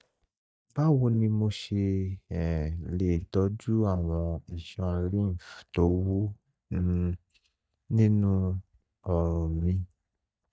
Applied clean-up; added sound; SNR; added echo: neural mask model DeepFilterNet 3.